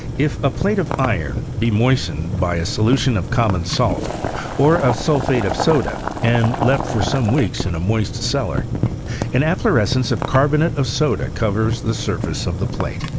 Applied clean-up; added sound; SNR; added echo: none; Boiling; 5 dB; none.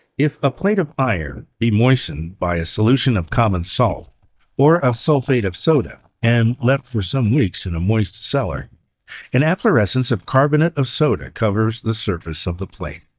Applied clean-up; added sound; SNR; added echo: neural mask model DeepFilterNet 3.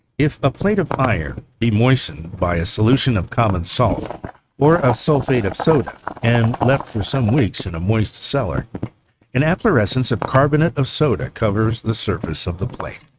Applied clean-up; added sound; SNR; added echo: neural mask model RNNoise.